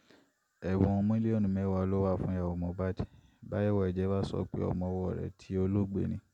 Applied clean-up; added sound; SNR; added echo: none; none; none; none.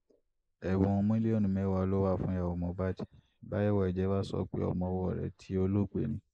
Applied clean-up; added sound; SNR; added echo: neural mask model Resemble Enhance denoiser.